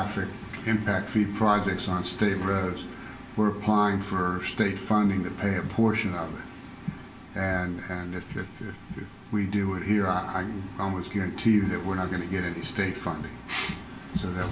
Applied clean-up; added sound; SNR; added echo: none; none; none; reverberation time 0.2 s.